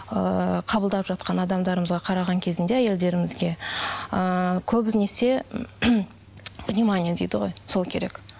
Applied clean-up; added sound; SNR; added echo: none; none; none; none.